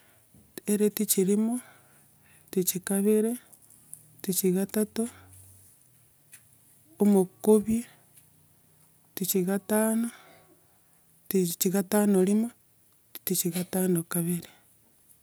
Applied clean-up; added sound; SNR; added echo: none; none; none; none.